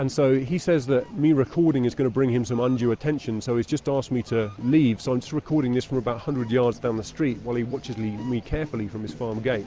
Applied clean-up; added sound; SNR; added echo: none; none; none; none.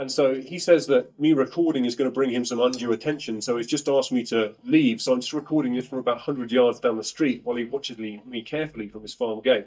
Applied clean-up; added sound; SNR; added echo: neural mask model DeepFilterNet 3.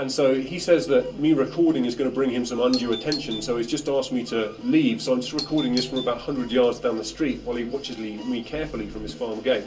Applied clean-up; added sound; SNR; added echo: none; Doorbell; 12 dB; reverberation time 0.2 s.